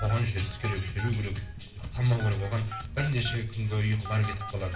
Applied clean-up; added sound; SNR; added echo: none; Telephone; 14 dB; reverberation time 0.7 s.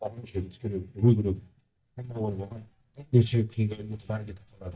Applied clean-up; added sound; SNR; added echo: neural mask model DeepFilterNet 3.